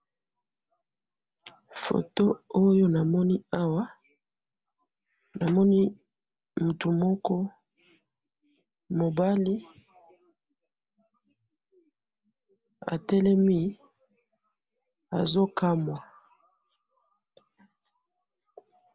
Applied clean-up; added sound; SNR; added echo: none; none; none; none.